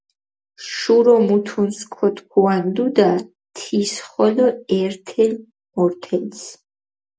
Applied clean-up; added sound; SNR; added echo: none; none; none; none.